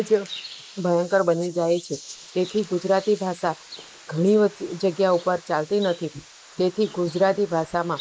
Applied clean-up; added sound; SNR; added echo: neural mask model Resemble Enhance denoiser.